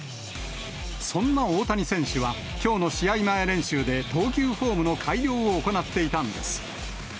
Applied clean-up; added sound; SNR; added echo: none; none; none; none.